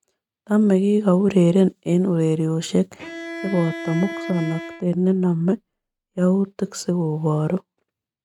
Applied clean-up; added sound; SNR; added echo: neural mask model RNNoise.